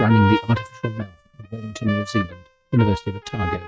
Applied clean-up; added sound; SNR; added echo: neural mask model RNNoise.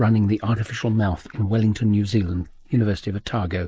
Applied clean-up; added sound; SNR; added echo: neural mask model Resemble Enhance denoiser.